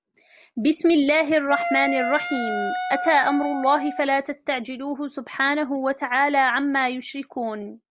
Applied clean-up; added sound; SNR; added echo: none; Wind instrument, woodwind instrument; 5 dB; none.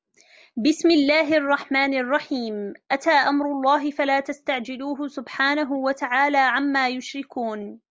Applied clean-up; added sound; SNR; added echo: none; none; none; none.